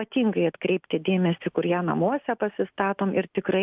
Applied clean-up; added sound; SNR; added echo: none; none; none; none.